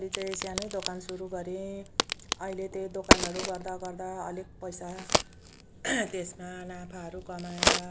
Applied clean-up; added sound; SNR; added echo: none; Crack; -5 dB; none.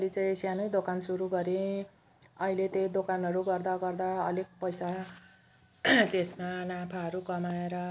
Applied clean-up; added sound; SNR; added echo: none; none; none; none.